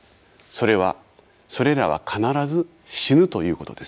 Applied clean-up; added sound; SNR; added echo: none; none; none; none.